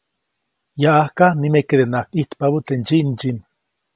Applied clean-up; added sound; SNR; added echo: none; none; none; none.